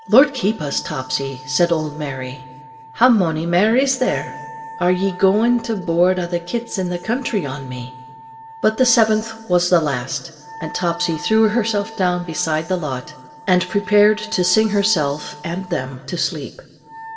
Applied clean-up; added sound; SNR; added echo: none; Wind instrument, woodwind instrument; 18 dB; reverberation time 1.3 s.